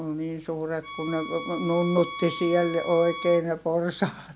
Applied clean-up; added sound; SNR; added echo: none; Bowed string instrument; 11 dB; none.